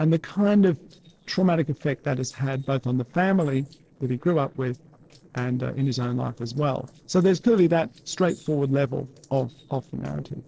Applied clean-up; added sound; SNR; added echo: neural separator model SepFormer DNS4.